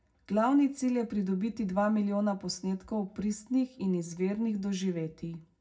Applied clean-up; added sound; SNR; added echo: none; none; none; reverberation time 0.3 s.